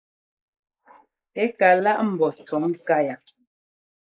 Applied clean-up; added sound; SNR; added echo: neural mask model Resemble Enhance denoiser.